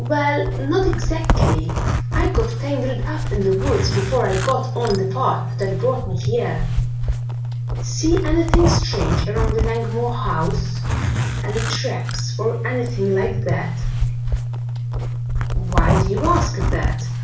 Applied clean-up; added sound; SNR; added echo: none; Zipper (clothing); -3 dB; reverberation time 0.3 s.